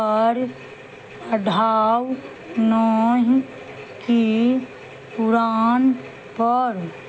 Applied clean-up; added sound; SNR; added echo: none; none; none; none.